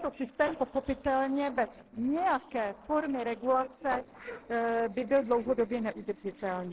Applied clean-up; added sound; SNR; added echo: neural separator model SepFormer DNS4.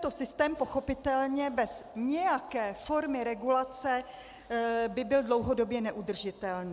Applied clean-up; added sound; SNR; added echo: none; none; none; none.